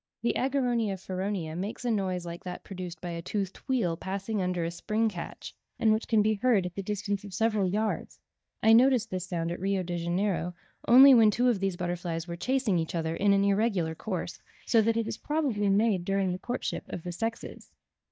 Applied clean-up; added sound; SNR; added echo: neural mask model DeepFilterNet 3.